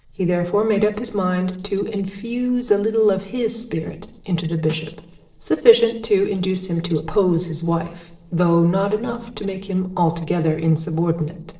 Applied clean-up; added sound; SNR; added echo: neural separator model SepFormer DNS4.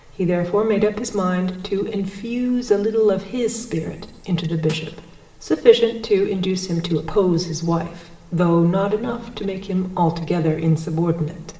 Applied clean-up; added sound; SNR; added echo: none; Snare drum; 14 dB; reverberation time 1.1 s.